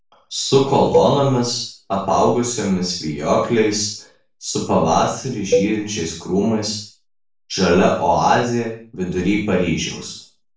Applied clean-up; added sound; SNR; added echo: none; Cowbell; 6 dB; reverberation time 0.4 s.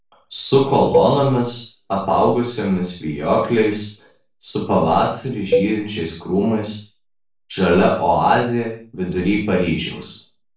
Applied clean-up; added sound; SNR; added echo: neural separator model SepFormer DNS4.